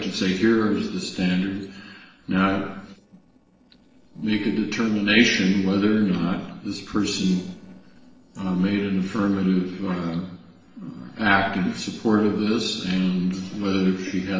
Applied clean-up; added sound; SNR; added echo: neural separator model SepFormer DNS4.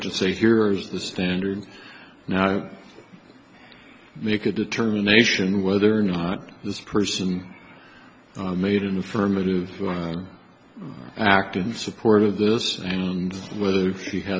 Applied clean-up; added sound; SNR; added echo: none; none; none; none.